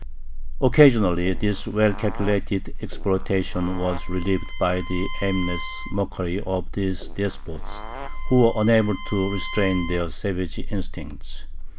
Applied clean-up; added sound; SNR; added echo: none; Bowed string instrument + Fart; 15 dB; none.